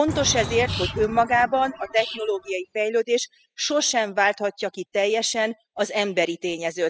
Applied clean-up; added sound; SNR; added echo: classical method spectral subtraction.